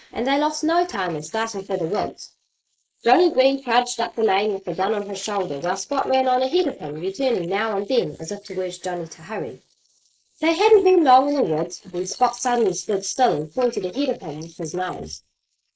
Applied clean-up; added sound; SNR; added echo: neural mask model Resemble Enhance denoiser.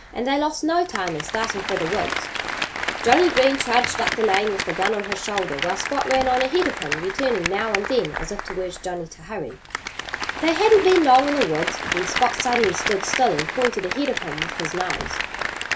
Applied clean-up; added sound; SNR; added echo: none; Applause; 5 dB; none.